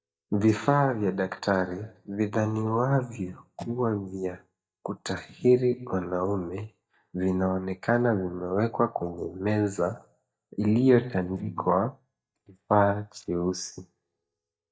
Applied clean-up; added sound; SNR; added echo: neural mask model DeepFilterNet 3.